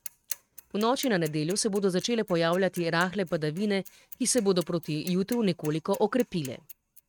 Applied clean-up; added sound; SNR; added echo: neural mask model RNNoise.